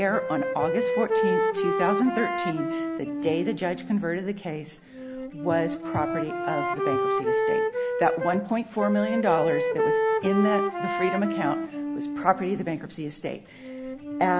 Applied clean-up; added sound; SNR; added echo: none; Wind instrument, woodwind instrument; 0 dB; none.